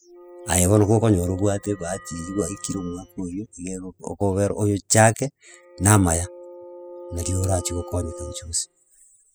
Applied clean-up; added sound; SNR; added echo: classical method spectral subtraction.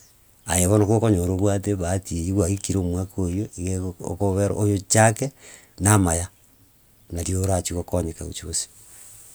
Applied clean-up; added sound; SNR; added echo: none; none; none; none.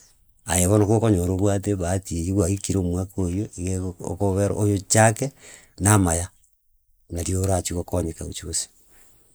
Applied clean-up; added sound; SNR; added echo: neural mask model Resemble Enhance denoiser.